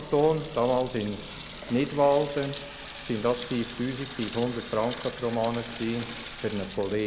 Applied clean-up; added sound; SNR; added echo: none; Sink (filling or washing) / Water tap, faucet; 11 dB; none.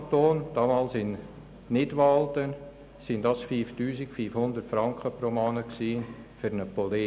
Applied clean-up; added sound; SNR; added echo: none; none; none; none.